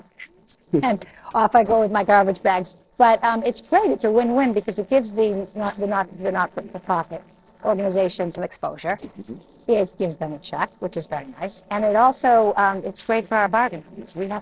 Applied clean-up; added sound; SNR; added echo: neural separator model SepFormer DNS4.